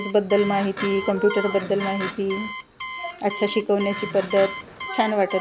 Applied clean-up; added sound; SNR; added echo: none; Alarm + Livestock, farm animals, working animals; 10 dB; none.